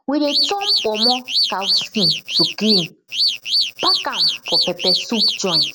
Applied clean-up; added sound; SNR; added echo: none; Alarm / Car; -5 dB; none.